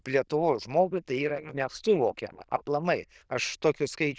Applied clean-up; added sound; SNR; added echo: neural diffusion model UNIVERSE++.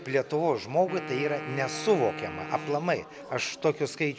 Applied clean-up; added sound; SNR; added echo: none; Wind instrument, woodwind instrument; 12 dB; none.